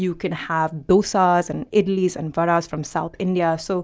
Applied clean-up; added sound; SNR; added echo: none; none; none; none.